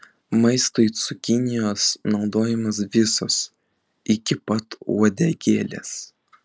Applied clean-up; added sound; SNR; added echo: none; none; none; none.